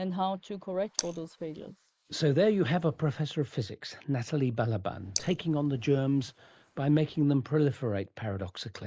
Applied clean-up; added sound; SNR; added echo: neural mask model Resemble Enhance denoiser.